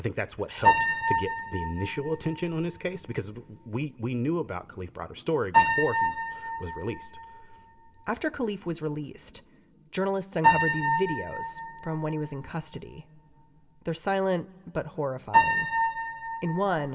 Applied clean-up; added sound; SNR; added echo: none; Piano; -1 dB; reverberation time 2.3 s.